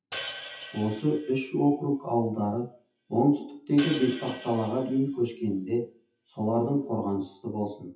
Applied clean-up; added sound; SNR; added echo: classical method WPE with log-MMSE.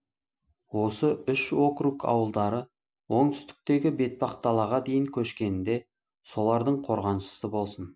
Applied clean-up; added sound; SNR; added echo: none; none; none; none.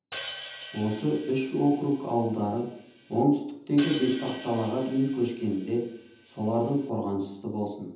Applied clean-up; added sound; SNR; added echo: none; Hi-hat; 16 dB; reverberation time 0.8 s.